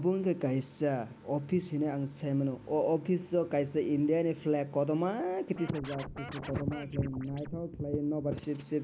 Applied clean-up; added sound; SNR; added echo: none; Scratching (performance technique); 14 dB; none.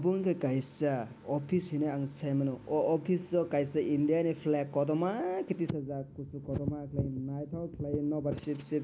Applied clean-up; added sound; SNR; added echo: none; none; none; none.